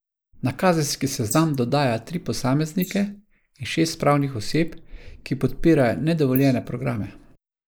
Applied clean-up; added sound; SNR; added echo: neural mask model Resemble Enhance denoiser.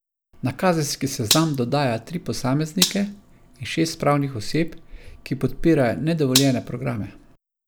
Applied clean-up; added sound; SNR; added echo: none; Gunshot, gunfire; 5 dB; none.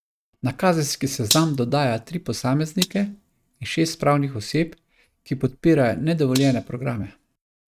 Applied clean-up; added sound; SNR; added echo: neural mask model RNNoise.